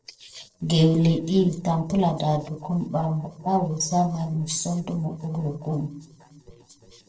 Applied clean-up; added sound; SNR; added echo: neural separator model SepFormer DNS4.